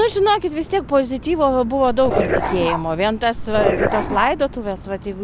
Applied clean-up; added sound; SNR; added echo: none; Dog; 3 dB; none.